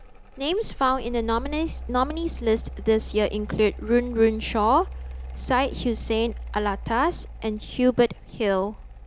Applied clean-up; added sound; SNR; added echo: none; Mechanical fan; 11 dB; none.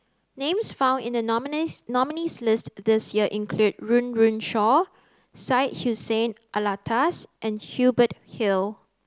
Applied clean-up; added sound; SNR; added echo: none; none; none; none.